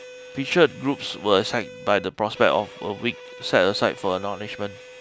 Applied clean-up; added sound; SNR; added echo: none; Bowed string instrument; 18 dB; none.